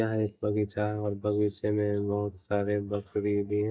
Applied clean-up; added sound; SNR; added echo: neural mask model DeepFilterNet 3.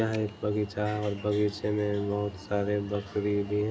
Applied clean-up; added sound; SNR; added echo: none; Alarm; 19 dB; reverberation time 0.3 s.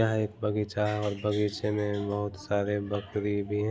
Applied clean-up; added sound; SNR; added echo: none; none; none; none.